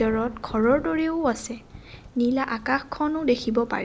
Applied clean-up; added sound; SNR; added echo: none; Thunder; 18 dB; none.